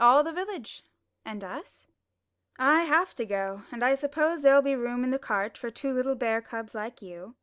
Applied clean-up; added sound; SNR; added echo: none; none; none; none.